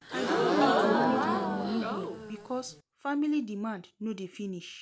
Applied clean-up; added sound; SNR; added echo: none; Crowd / Gasp; -4 dB; none.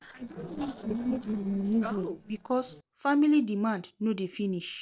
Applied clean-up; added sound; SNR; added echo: neural separator model SepFormer DNS4.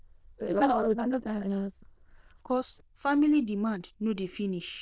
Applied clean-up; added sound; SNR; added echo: neural diffusion model UNIVERSE++.